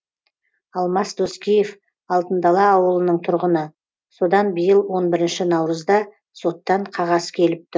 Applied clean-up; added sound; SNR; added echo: none; none; none; none.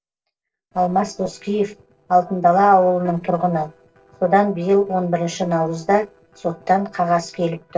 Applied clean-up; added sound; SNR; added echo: neural separator model SepFormer DNS4.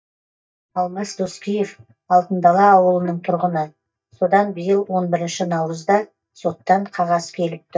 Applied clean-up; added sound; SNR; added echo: neural mask model DeepFilterNet 3.